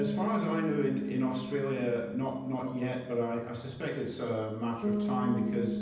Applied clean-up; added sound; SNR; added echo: none; Bass guitar; 4 dB; reverberation time 0.9 s.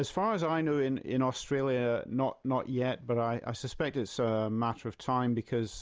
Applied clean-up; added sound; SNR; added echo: none; none; none; none.